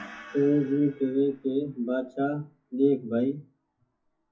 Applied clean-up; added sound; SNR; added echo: classical method WPE with log-MMSE.